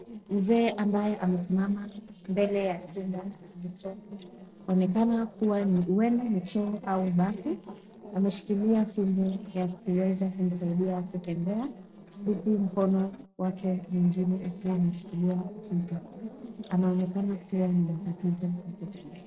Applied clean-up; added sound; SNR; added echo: neural separator model SepFormer DNS4.